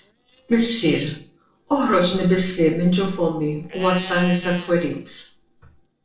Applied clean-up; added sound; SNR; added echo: neural separator model SepFormer DNS4.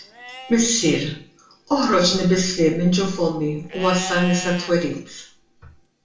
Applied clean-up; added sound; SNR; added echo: none; Livestock, farm animals, working animals; 17 dB; reverberation time 0.3 s.